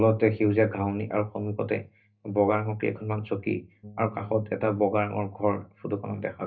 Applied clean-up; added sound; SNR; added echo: neural mask model DeepFilterNet 3.